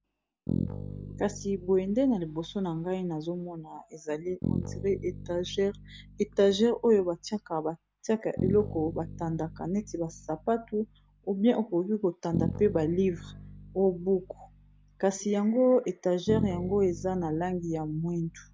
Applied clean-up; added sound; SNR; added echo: none; Bass guitar; 10 dB; none.